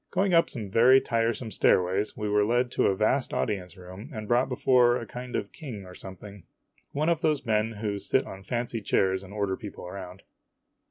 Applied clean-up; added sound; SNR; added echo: none; none; none; none.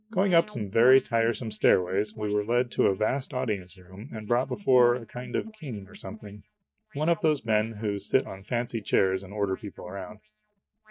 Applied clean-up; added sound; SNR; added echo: neural mask model DeepFilterNet 3.